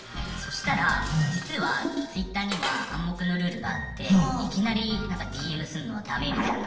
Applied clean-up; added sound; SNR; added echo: none; Dishes, pots, and pans; 13 dB; reverberation time 0.9 s.